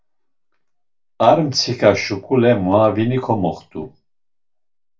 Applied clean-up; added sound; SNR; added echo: none; none; none; reverberation time 0.2 s.